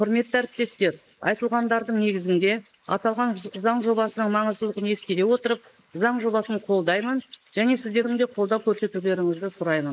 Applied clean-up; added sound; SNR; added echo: neural mask model Resemble Enhance denoiser.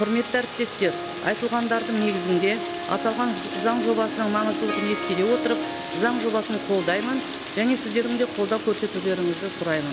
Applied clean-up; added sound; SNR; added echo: none; Rain + Harp; 5 dB; none.